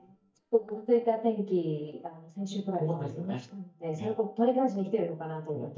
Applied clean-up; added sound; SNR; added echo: neural mask model DeepFilterNet 3.